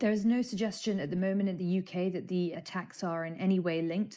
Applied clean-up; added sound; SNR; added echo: none; none; none; none.